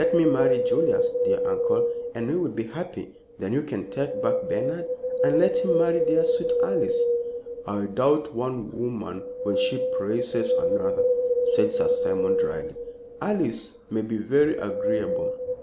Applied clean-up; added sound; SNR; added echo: none; Wind; -2 dB; none.